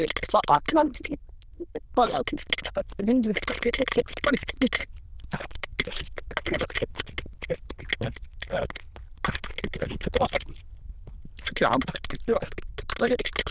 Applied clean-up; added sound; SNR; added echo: neural diffusion model UNIVERSE++.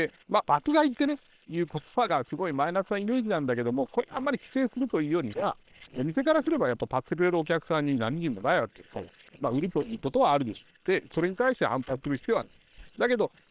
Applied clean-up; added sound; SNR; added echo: neural separator model SepFormer WHAM!.